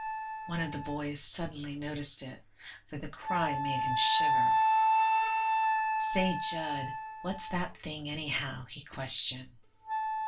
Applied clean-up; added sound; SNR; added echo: none; Wind instrument, woodwind instrument; -3 dB; reverberation time 0.2 s.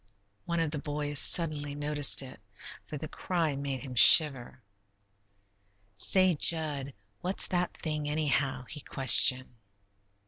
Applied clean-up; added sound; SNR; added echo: none; none; none; none.